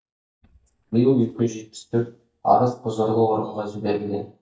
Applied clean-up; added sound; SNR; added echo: neural mask model DeepFilterNet 3.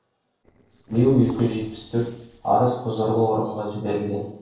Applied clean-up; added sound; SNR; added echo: neural separator model SepFormer DNS4.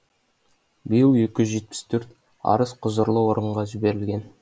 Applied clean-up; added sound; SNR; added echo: none; none; none; none.